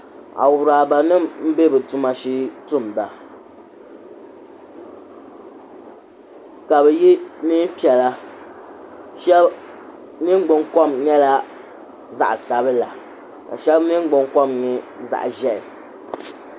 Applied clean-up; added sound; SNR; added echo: none; none; none; none.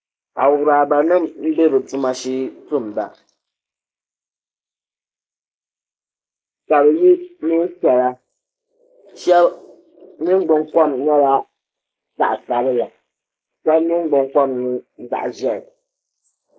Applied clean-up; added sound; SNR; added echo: neural mask model Resemble Enhance denoiser.